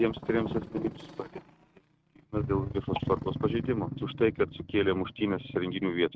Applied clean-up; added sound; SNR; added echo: neural mask model RNNoise.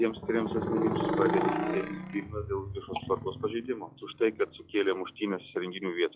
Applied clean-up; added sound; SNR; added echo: classical method log-MMSE.